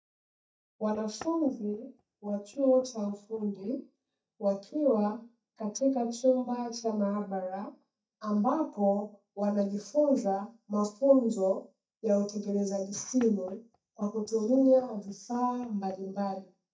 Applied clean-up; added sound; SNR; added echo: neural mask model DeepFilterNet 3.